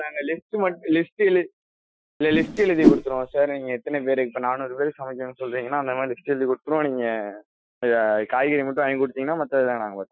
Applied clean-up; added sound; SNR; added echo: classical method Wiener filter.